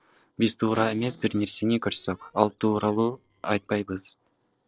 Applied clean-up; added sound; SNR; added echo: neural separator model SepFormer DNS4.